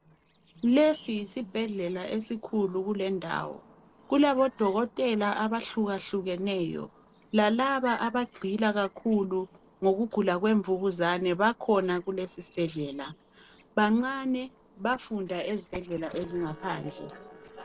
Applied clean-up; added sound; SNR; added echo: neural separator model SepFormer DNS4.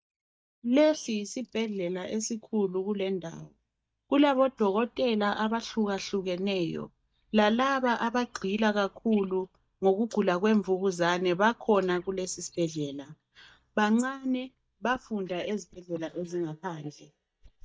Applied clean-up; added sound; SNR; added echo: neural mask model DeepFilterNet 3.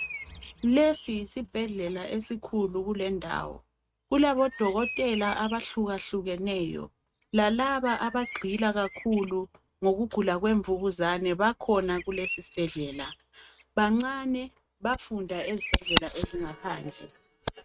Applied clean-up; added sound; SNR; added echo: neural mask model RNNoise.